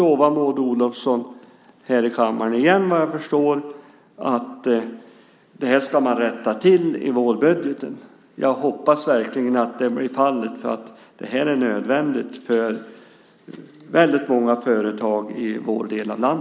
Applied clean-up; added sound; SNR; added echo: none; none; none; none.